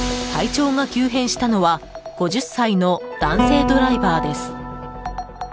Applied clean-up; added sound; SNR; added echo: none; Guitar; 7 dB; none.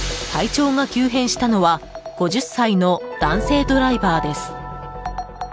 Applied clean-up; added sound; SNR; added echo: none; none; none; none.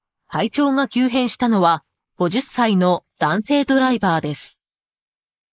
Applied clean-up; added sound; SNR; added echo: neural mask model Resemble Enhance denoiser.